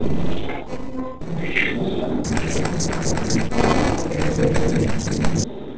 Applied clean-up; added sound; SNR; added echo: neural separator model SepFormer DNS4.